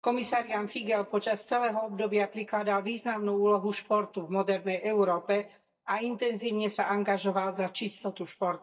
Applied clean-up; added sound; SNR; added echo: neural mask model DeepFilterNet 3.